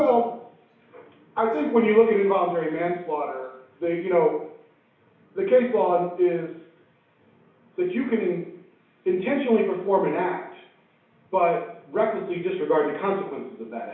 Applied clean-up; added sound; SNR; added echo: none; none; none; reverberation time 0.6 s.